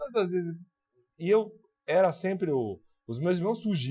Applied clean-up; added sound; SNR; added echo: classical method Wiener filter.